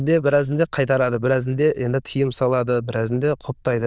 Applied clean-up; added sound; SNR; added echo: neural diffusion model UNIVERSE++.